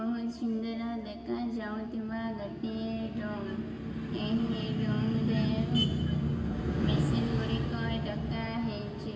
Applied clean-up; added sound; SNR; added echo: none; none; none; reverberation time 1.8 s.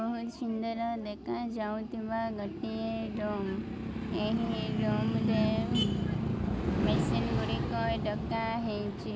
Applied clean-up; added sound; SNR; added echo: none; none; none; none.